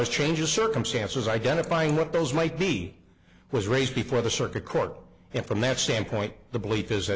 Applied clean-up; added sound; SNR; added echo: none; none; none; none.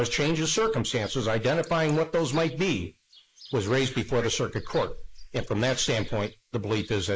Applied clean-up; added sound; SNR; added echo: neural mask model Resemble Enhance denoiser.